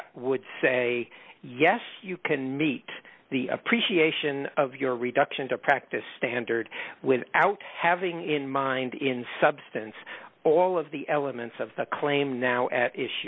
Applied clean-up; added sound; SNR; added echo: none; none; none; none.